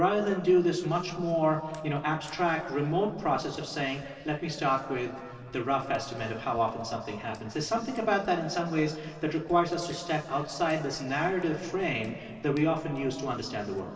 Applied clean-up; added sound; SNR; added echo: neural separator model SepFormer DNS4.